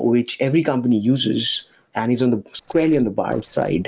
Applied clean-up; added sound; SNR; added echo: neural separator model SepFormer DNS4.